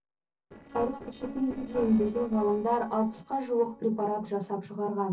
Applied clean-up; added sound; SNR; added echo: neural separator model SepFormer DNS4.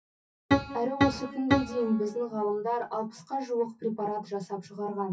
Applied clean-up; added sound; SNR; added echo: classical method WPE with log-MMSE.